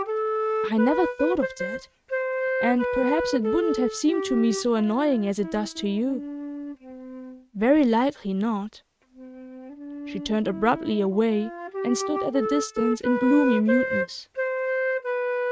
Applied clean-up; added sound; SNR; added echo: neural mask model RNNoise.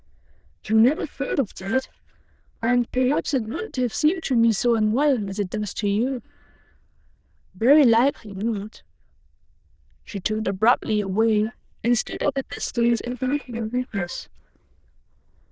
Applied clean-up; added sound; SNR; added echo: neural diffusion model UNIVERSE++.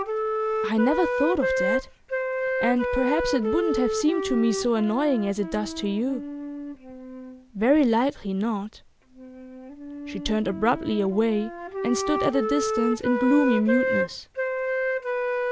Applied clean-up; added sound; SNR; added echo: none; Wind instrument, woodwind instrument; 3 dB; none.